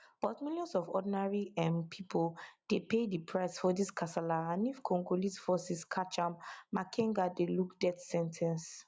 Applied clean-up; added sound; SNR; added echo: none; none; none; none.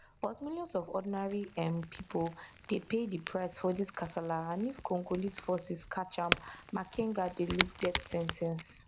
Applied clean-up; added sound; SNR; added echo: none; Crack / Crackle; 5 dB; none.